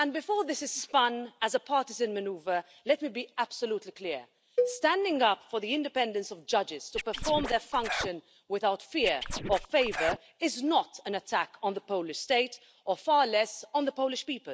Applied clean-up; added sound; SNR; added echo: none; Cowbell + Scratching (performance technique); 5 dB; none.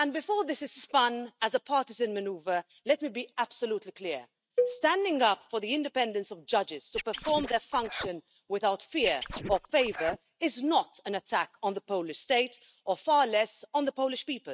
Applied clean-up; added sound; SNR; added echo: neural mask model RNNoise.